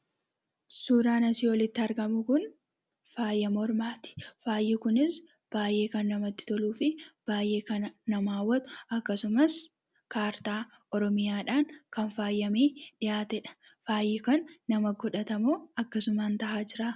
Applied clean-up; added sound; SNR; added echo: none; none; none; none.